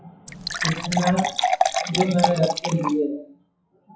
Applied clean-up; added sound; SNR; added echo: classical method WPE with log-MMSE.